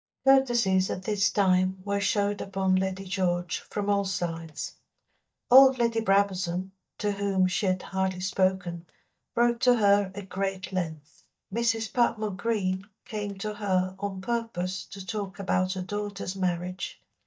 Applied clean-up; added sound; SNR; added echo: neural mask model DeepFilterNet 3.